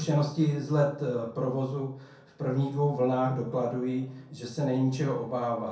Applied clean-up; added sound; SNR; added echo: none; none; none; reverberation time 0.6 s.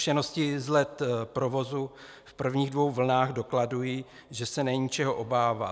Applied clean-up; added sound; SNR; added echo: none; none; none; none.